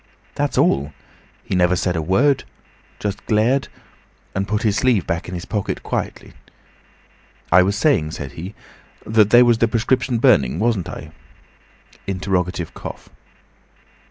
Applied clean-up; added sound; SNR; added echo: none; none; none; none.